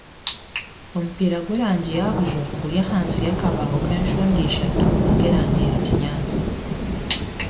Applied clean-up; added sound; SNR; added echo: none; Rain / Thunderstorm; -2 dB; reverberation time 0.6 s.